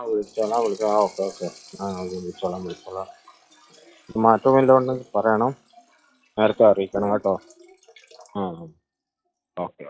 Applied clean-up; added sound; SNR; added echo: classical method log-MMSE.